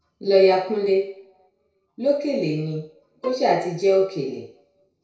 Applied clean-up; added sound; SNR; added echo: neural separator model SepFormer DNS4.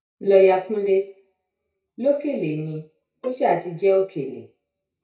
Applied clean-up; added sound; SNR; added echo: neural mask model DeepFilterNet 3.